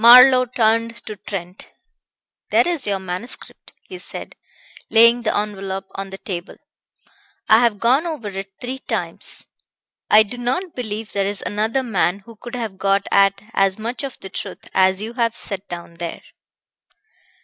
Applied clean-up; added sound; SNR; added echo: none; none; none; none.